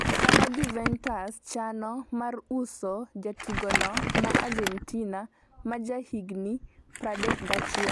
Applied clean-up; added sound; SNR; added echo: none; Crumpling, crinkling; -3 dB; none.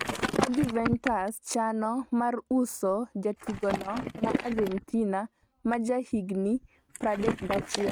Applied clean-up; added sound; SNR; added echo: neural mask model RNNoise.